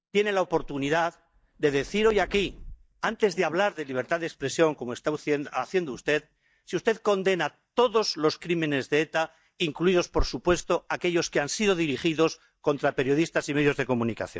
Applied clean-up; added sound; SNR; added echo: neural mask model DeepFilterNet 3.